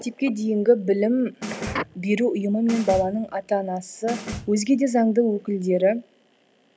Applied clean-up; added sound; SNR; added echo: none; Snare drum; 13 dB; none.